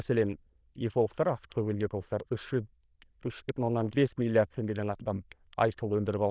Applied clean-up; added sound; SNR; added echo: neural diffusion model UNIVERSE++.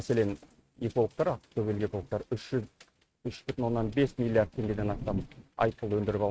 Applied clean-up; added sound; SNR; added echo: neural mask model RNNoise.